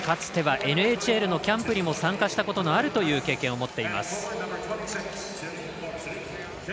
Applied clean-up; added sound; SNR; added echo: none; none; none; none.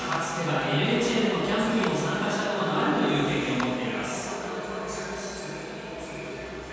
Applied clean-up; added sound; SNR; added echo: none; Clapping; 16 dB; reverberation time 2.1 s.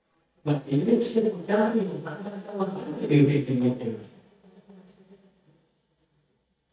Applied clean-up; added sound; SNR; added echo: neural mask model DeepFilterNet 3.